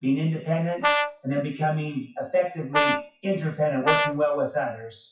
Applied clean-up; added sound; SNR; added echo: classical method WPE with log-MMSE.